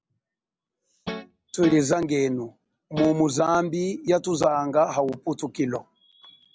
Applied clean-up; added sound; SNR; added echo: none; Guitar; 11 dB; none.